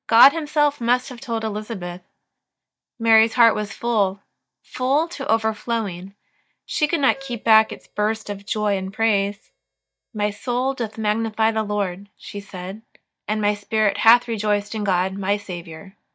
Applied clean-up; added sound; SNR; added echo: neural mask model DeepFilterNet 3.